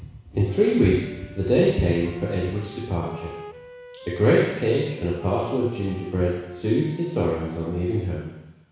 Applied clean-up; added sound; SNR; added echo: none; Wind instrument, woodwind instrument; 19 dB; reverberation time 1.1 s.